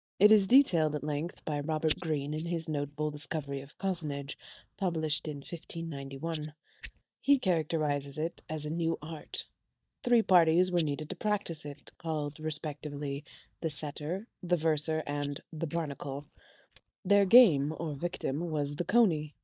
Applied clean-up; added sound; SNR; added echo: neural mask model DeepFilterNet 3.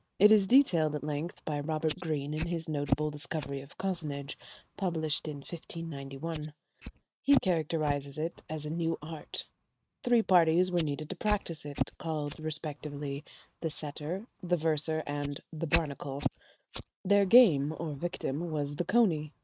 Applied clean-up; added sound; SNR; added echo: neural mask model RNNoise.